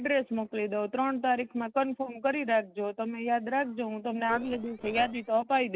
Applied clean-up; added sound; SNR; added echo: neural separator model SepFormer DNS4.